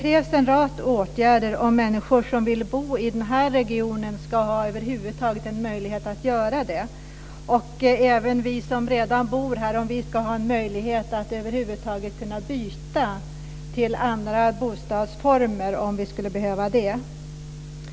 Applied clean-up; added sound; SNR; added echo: none; none; none; none.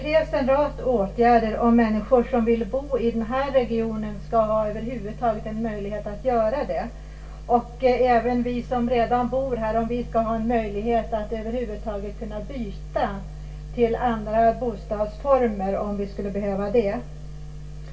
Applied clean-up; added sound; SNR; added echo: none; none; none; reverberation time 0.2 s.